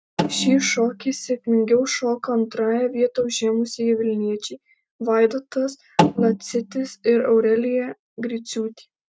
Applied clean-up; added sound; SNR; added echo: neural mask model RNNoise.